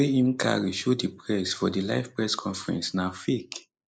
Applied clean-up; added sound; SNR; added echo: neural mask model Resemble Enhance denoiser.